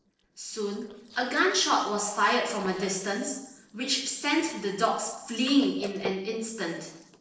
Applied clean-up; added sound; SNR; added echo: neural separator model SepFormer DNS4.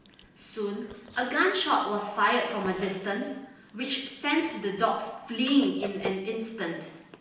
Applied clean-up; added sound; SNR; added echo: none; Chewing, mastication; 17 dB; reverberation time 0.9 s.